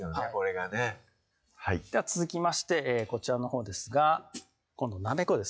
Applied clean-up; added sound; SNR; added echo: classical method log-MMSE.